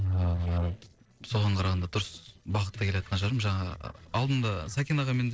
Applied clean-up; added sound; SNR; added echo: neural separator model SepFormer DNS4.